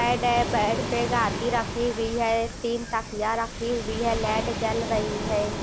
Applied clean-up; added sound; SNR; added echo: none; Waves, surf; 5 dB; none.